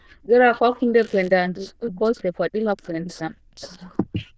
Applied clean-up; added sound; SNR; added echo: neural diffusion model UNIVERSE++.